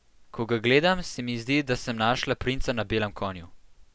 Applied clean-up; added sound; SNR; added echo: none; none; none; none.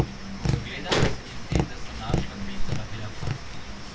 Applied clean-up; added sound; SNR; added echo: none; Tap; -2 dB; reverberation time 0.2 s.